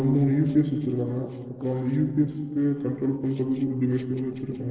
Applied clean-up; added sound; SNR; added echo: neural separator model SepFormer DNS4.